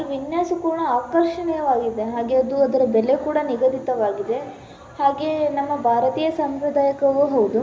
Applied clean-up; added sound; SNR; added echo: none; none; none; none.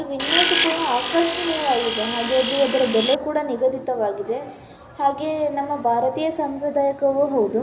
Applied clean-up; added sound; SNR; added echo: none; Tools; 0 dB; none.